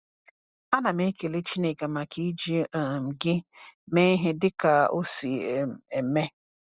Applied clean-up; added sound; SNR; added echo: none; none; none; none.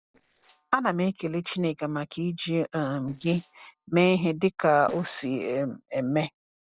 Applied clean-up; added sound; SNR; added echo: neural separator model SepFormer DNS4.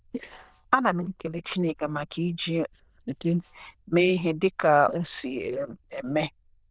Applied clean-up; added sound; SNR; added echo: neural diffusion model UNIVERSE++.